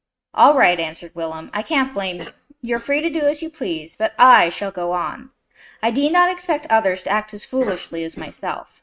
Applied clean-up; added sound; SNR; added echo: neural mask model RNNoise.